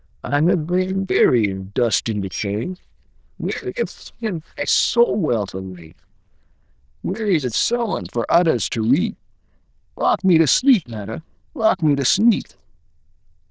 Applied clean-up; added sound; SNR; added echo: neural diffusion model UNIVERSE++.